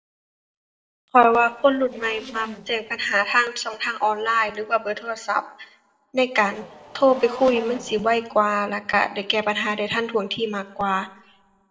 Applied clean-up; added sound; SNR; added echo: neural separator model SepFormer DNS4.